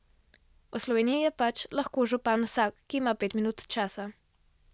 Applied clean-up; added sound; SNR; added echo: none; none; none; none.